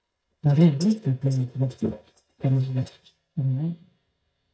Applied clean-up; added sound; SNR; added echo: neural mask model DeepFilterNet 3.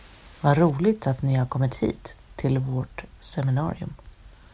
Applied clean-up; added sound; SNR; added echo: none; none; none; none.